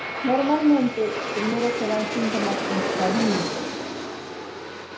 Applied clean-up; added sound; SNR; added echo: none; Aircraft; 3 dB; reverberation time 0.4 s.